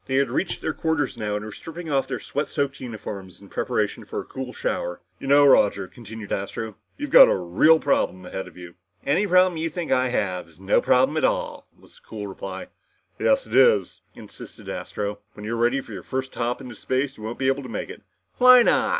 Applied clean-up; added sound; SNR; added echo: none; none; none; none.